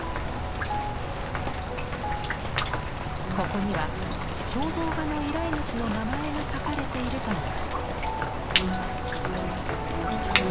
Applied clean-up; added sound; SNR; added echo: none; Rain; -4 dB; none.